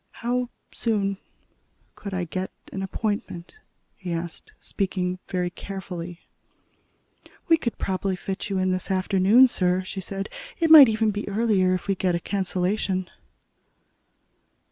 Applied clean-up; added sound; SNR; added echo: none; none; none; none.